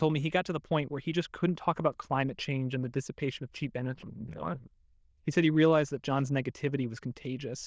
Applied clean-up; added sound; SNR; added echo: neural diffusion model UNIVERSE++.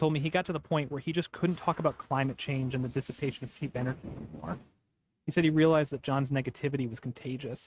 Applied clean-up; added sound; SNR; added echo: neural mask model RNNoise.